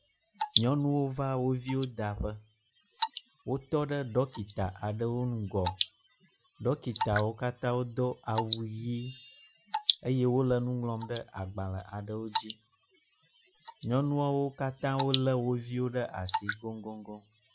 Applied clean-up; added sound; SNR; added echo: classical method log-MMSE.